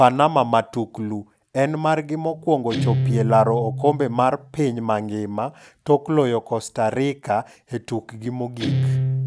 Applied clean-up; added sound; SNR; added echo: none; Guitar; 6 dB; none.